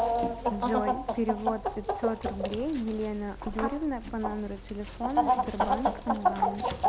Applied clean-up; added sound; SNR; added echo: none; Chicken, rooster; -3 dB; none.